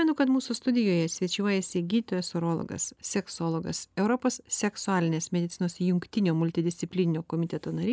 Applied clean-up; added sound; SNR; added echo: none; none; none; none.